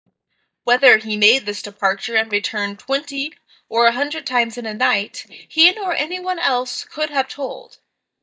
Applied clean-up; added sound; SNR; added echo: neural mask model DeepFilterNet 3.